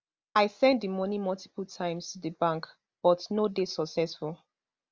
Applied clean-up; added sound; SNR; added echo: none; none; none; none.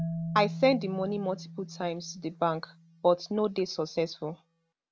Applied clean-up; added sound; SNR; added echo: none; Marimba, xylophone; 11 dB; none.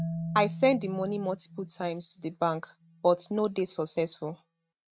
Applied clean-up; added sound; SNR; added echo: neural mask model RNNoise.